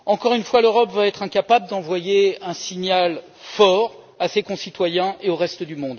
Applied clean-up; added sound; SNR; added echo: none; none; none; none.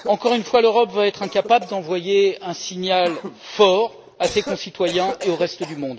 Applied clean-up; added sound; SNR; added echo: none; Cough; 15 dB; none.